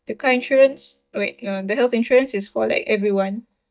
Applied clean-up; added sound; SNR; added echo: neural mask model DeepFilterNet 3.